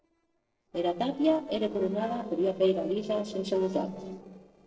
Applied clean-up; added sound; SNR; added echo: neural separator model SepFormer DNS4.